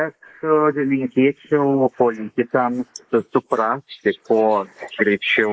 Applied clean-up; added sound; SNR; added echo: neural mask model Resemble Enhance denoiser.